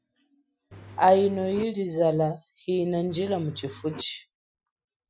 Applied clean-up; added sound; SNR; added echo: classical method Wiener filter.